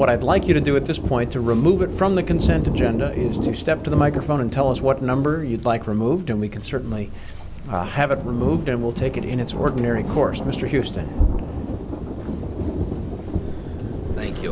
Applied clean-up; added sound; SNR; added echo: none; Thunder; 5 dB; none.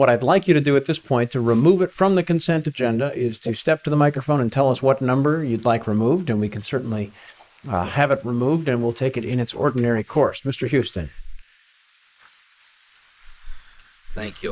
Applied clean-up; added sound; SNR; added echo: neural mask model Resemble Enhance denoiser.